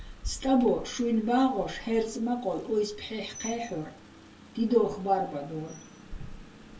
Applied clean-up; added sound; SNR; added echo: none; Rain; 15 dB; reverberation time 0.1 s.